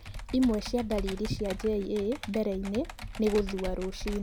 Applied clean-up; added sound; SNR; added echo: none; Computer keyboard; 8 dB; none.